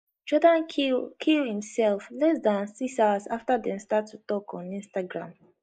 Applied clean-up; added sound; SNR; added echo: neural mask model Resemble Enhance denoiser.